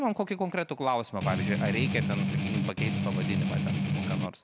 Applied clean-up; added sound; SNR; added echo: none; Strum; -4 dB; none.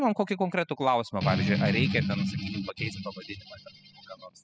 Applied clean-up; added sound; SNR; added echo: classical method spectral subtraction.